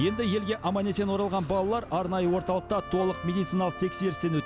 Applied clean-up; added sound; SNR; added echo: none; Car + Trumpet; 14 dB; none.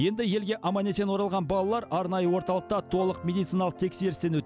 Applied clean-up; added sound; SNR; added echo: none; none; none; none.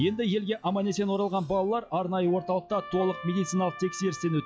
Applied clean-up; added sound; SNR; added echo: classical method log-MMSE.